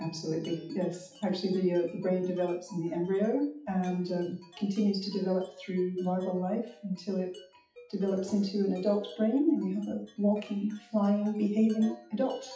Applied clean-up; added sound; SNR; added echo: classical method WPE with log-MMSE.